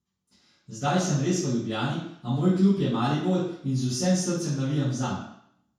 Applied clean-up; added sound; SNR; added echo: none; none; none; reverberation time 0.6 s.